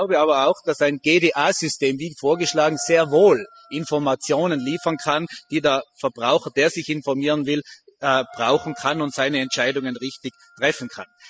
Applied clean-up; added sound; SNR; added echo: classical method spectral subtraction.